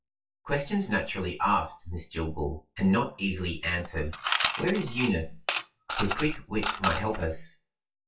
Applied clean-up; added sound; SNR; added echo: classical method WPE with log-MMSE.